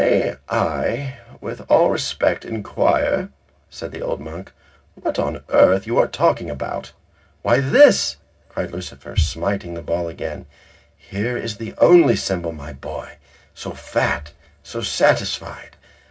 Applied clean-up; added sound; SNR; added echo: none; none; none; reverberation time 0.4 s.